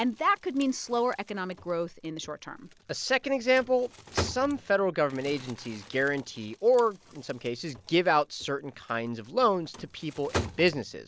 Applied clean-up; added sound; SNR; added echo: none; Crumpling, crinkling; 14 dB; none.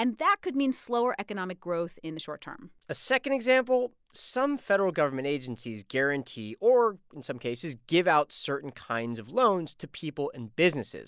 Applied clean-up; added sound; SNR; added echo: none; none; none; none.